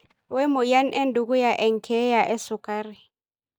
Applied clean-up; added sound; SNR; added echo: neural mask model DeepFilterNet 3.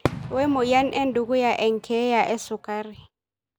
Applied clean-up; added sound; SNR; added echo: none; Fireworks; 12 dB; none.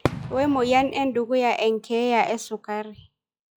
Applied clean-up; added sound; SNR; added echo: classical method log-MMSE.